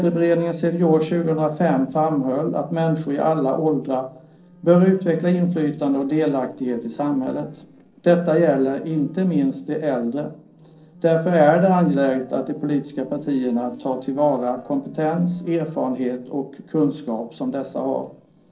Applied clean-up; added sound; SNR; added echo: neural separator model SepFormer DNS4.